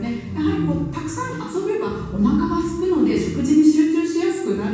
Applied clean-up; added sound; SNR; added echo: none; none; none; reverberation time 1.2 s.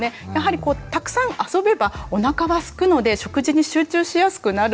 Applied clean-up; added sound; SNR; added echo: none; none; none; none.